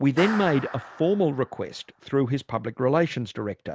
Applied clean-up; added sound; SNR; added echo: none; Clapping; 15 dB; none.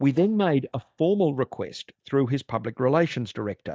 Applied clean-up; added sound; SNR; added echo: neural mask model DeepFilterNet 3.